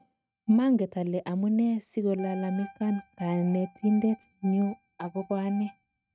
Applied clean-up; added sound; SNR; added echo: neural mask model RNNoise.